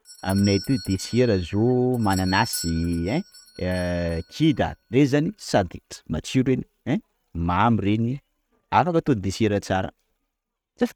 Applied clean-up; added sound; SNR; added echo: neural mask model RNNoise.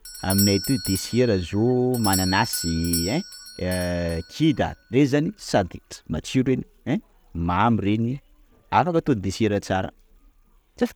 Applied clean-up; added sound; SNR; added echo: none; Doorbell; 12 dB; none.